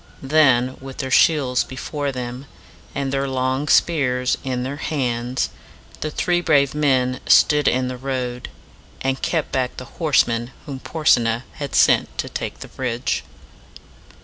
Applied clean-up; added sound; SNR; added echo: none; none; none; none.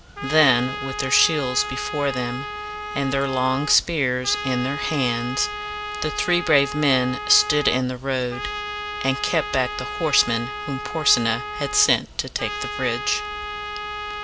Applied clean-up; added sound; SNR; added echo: none; Trumpet; 7 dB; none.